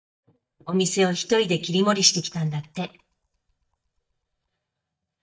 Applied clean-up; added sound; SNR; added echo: neural mask model DeepFilterNet 3.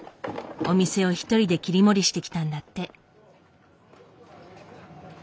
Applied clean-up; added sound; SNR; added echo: none; none; none; none.